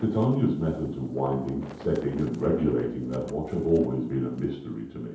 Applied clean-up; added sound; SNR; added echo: none; Wind; 18 dB; reverberation time 0.8 s.